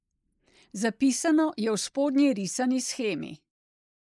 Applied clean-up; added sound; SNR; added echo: neural mask model Resemble Enhance denoiser.